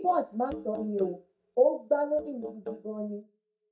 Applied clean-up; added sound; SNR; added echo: neural mask model DeepFilterNet 3.